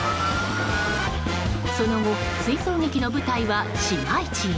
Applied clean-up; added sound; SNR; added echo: none; none; none; none.